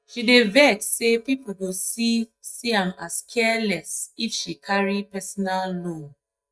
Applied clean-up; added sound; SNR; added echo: neural mask model DeepFilterNet 3.